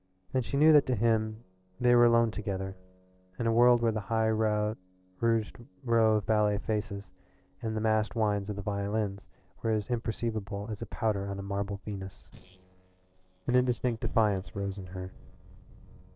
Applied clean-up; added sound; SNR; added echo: neural separator model SepFormer DNS4.